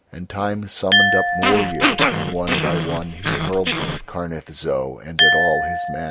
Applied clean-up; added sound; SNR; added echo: none; Glass + Growling; -4 dB; none.